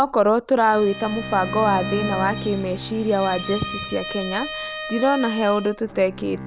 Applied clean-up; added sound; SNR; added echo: none; Bowed string instrument + Bowed string instrument; 9 dB; none.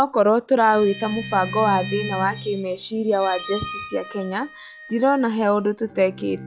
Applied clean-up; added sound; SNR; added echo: classical method log-MMSE.